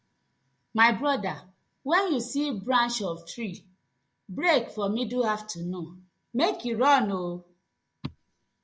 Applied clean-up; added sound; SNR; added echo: none; none; none; none.